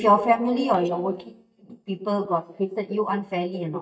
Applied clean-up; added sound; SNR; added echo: neural mask model DeepFilterNet 3.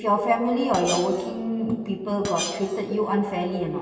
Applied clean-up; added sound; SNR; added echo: none; Screech; 13 dB; reverberation time 2.5 s.